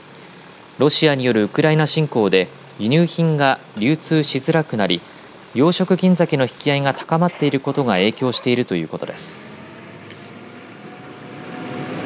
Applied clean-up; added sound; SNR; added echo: none; none; none; none.